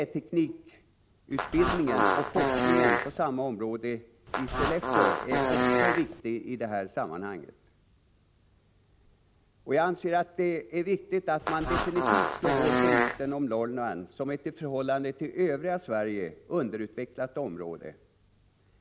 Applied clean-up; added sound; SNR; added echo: none; Fart; -5 dB; none.